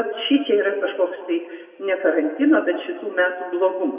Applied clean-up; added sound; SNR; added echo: none; none; none; reverberation time 1.5 s.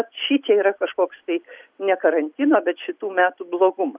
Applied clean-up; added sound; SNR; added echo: none; none; none; none.